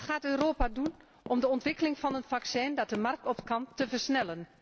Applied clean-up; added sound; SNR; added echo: none; Run; 17 dB; none.